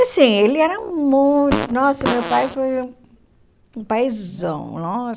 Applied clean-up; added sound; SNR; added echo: none; Fart; 7 dB; none.